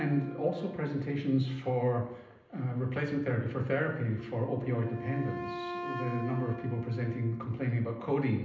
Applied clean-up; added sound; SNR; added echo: none; Wind instrument, woodwind instrument; 12 dB; reverberation time 0.8 s.